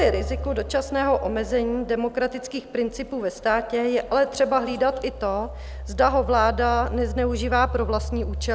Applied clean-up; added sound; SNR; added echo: none; Engine; 9 dB; none.